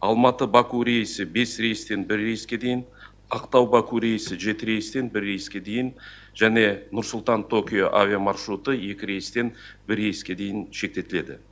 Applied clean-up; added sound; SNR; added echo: none; none; none; none.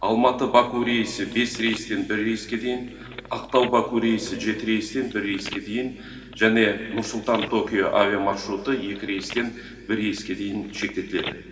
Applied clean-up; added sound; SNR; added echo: none; Telephone; 17 dB; reverberation time 2.3 s.